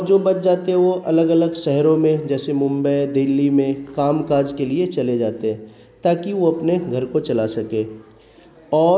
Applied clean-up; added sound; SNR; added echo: none; none; none; none.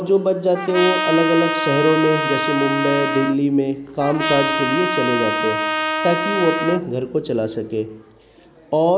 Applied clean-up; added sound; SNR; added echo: none; Trumpet; 2 dB; none.